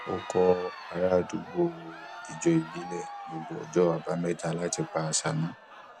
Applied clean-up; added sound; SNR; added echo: none; Crowd; 14 dB; none.